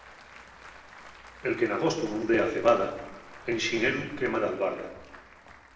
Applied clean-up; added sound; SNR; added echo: none; Applause / Crowd; 18 dB; reverberation time 1.0 s.